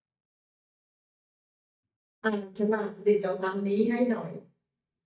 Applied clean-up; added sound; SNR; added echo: neural mask model DeepFilterNet 3.